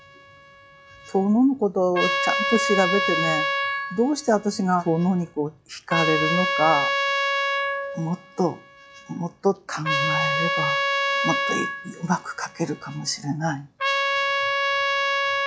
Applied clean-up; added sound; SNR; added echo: classical method log-MMSE.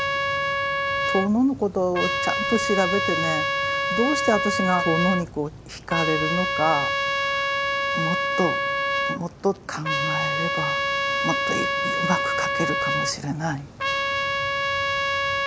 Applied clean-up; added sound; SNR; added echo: none; Trumpet; -2 dB; none.